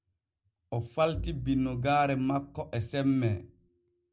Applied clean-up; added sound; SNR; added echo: none; Bowed string instrument; 13 dB; none.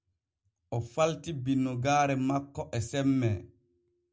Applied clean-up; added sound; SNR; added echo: none; none; none; none.